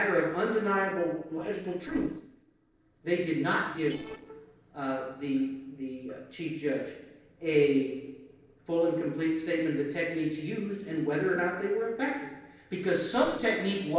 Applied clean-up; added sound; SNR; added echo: neural separator model SepFormer DNS4.